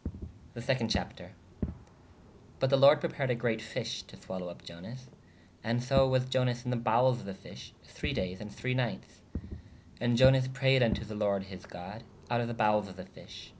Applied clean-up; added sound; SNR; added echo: none; Fireworks; 13 dB; none.